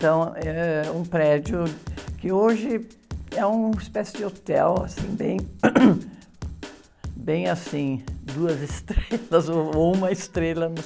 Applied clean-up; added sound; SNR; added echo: none; Drum kit; 15 dB; none.